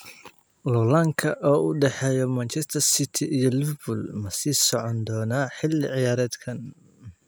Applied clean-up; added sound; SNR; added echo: none; none; none; none.